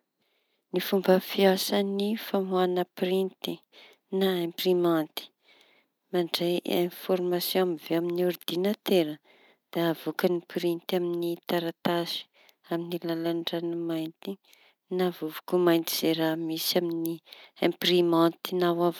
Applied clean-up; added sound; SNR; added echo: none; none; none; none.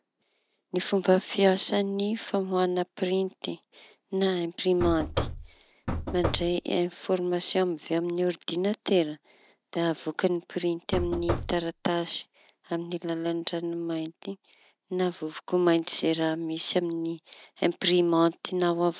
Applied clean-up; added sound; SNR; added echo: none; Knock / Wood; 5 dB; none.